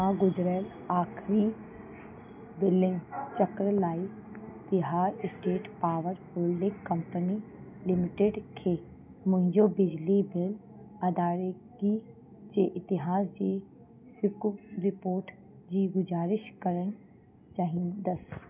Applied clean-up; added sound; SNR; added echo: none; none; none; none.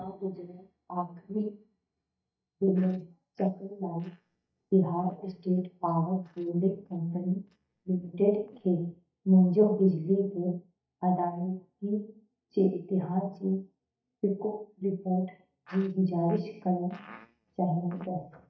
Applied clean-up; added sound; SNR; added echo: neural mask model DeepFilterNet 3.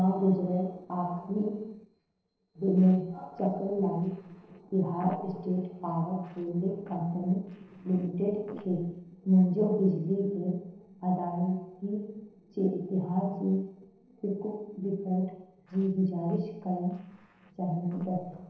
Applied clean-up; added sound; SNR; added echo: neural separator model SepFormer DNS4.